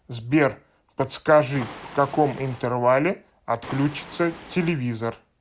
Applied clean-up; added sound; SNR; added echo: none; Waves, surf; 16 dB; none.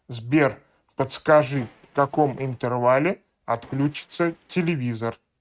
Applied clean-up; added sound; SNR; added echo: neural mask model RNNoise.